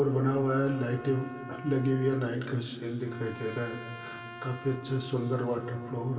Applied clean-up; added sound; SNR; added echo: none; Trumpet; 16 dB; reverberation time 2.4 s.